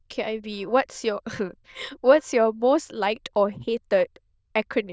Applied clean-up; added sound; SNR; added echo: neural diffusion model UNIVERSE++.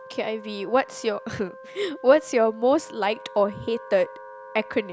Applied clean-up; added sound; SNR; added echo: none; Wind instrument, woodwind instrument; 18 dB; none.